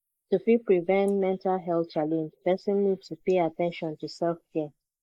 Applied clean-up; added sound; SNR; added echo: neural mask model Resemble Enhance denoiser.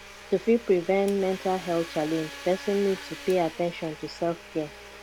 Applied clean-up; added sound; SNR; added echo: none; Domestic sounds, home sounds; 15 dB; none.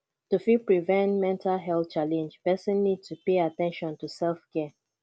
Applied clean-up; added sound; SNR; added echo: none; none; none; none.